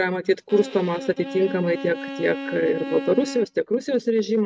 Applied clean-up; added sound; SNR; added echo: neural mask model RNNoise.